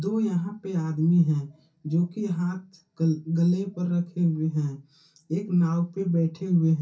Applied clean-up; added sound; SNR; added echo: none; none; none; reverberation time 0.3 s.